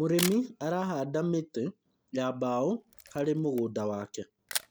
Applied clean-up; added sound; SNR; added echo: none; Camera; 12 dB; none.